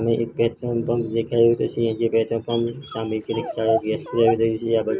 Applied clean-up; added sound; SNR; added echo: none; Dog; 12 dB; none.